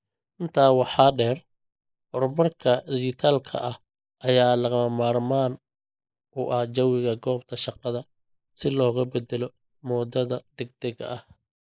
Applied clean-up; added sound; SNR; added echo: neural mask model Resemble Enhance denoiser.